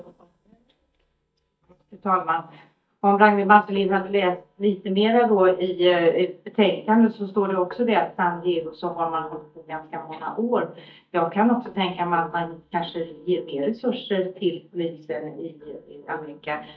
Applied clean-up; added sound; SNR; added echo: neural mask model DeepFilterNet 3.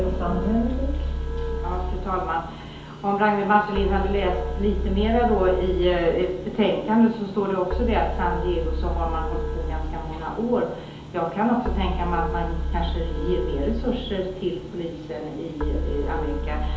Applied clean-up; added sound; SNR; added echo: none; Keyboard (musical); 3 dB; reverberation time 2.2 s.